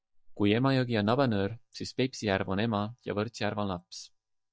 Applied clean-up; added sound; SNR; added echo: neural mask model DeepFilterNet 3.